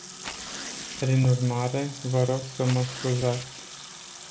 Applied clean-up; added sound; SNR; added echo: none; Tearing + Sink (filling or washing) / Water tap, faucet; 12 dB; none.